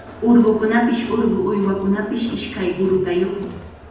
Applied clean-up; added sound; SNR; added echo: none; Crowd; 18 dB; reverberation time 0.8 s.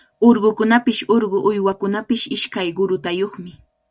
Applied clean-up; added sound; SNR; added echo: none; none; none; none.